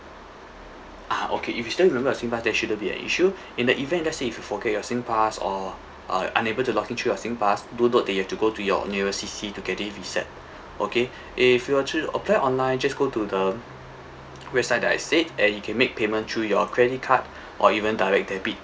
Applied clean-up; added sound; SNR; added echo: none; none; none; none.